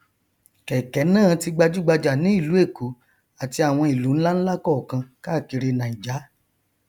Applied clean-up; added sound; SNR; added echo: none; none; none; none.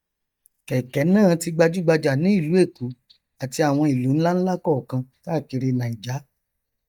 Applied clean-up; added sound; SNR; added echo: neural mask model DeepFilterNet 3.